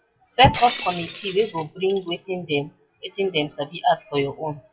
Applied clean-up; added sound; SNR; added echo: classical method WPE with log-MMSE.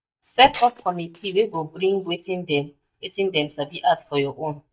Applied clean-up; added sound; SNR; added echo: neural mask model DeepFilterNet 3.